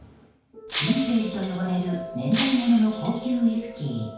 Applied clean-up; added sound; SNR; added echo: none; Shatter; 4 dB; reverberation time 0.5 s.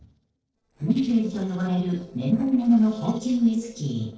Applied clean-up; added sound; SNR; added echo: neural separator model SepFormer DNS4.